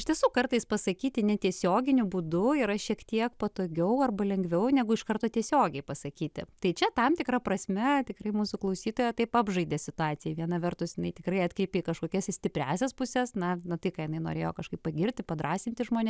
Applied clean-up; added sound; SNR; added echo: none; none; none; none.